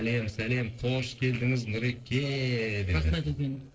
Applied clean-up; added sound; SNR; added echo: neural separator model SepFormer DNS4.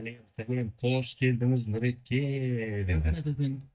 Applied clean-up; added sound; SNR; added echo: neural mask model DeepFilterNet 3.